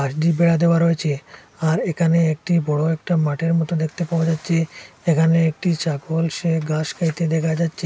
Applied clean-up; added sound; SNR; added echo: none; none; none; none.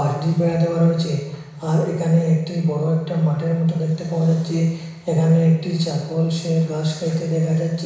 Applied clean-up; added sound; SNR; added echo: none; none; none; reverberation time 1.0 s.